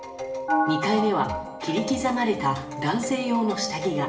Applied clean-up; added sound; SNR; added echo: none; Drum kit; 19 dB; reverberation time 0.7 s.